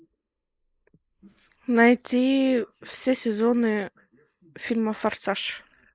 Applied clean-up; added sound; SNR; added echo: neural mask model Resemble Enhance denoiser.